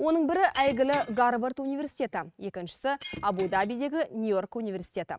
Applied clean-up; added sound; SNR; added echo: neural mask model RNNoise.